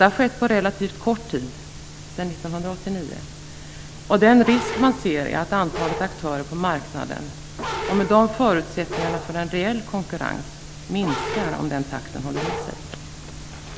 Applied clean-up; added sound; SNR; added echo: none; Bark; 8 dB; none.